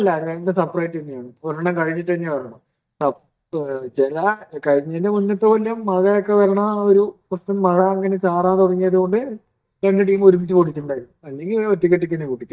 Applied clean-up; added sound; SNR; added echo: neural mask model DeepFilterNet 3.